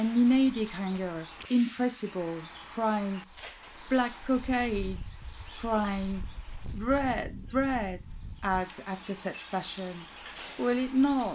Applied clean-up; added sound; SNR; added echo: none; Bus; 12 dB; none.